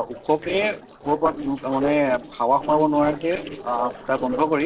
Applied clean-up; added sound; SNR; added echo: neural separator model SepFormer DNS4.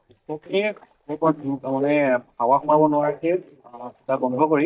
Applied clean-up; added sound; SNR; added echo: neural mask model DeepFilterNet 3.